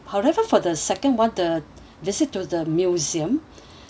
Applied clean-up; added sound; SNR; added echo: none; none; none; none.